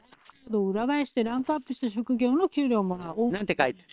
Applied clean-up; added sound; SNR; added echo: neural separator model SepFormer WHAM!.